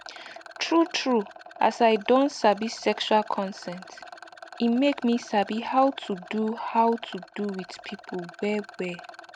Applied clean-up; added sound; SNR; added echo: none; Rattle; 18 dB; none.